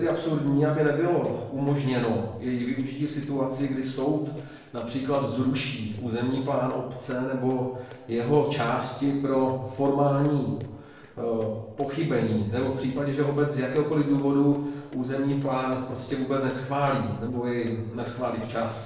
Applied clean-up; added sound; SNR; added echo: neural separator model SepFormer DNS4.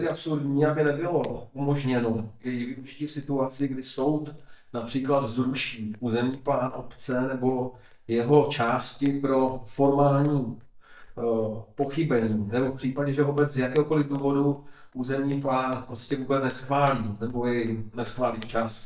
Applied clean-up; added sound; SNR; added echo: neural mask model DeepFilterNet 3.